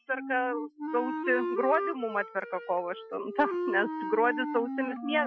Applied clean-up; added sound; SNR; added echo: classical method Wiener filter.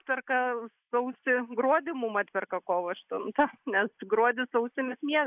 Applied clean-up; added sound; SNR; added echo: neural mask model Resemble Enhance denoiser.